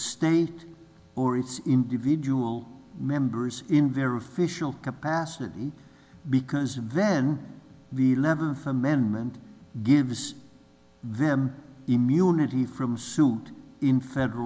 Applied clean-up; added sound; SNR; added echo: none; none; none; none.